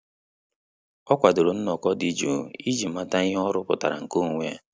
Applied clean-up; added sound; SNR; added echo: none; none; none; none.